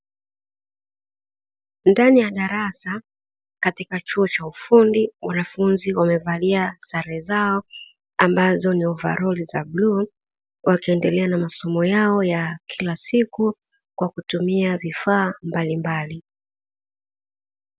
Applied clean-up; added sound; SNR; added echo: none; none; none; none.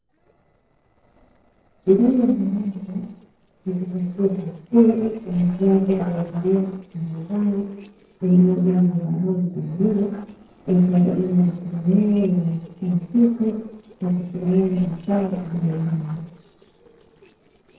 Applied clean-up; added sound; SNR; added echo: neural separator model SepFormer DNS4.